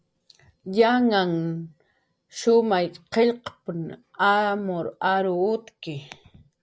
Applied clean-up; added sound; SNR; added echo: none; none; none; none.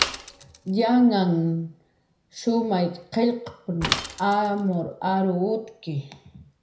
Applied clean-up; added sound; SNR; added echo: none; Mechanisms / Bicycle; 11 dB; reverberation time 0.4 s.